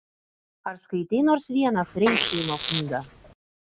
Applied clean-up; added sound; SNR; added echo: none; Fart; 4 dB; none.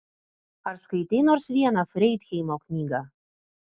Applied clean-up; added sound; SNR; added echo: none; none; none; none.